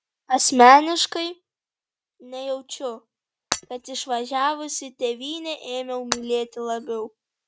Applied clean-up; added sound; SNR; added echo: neural mask model RNNoise.